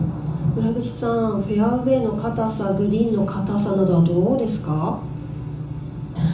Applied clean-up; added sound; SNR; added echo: none; none; none; reverberation time 0.7 s.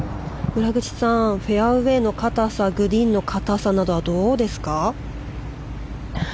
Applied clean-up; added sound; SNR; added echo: none; none; none; none.